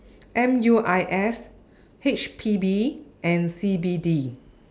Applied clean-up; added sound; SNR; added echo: none; none; none; none.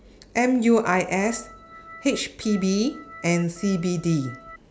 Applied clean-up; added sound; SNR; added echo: none; Organ; 19 dB; none.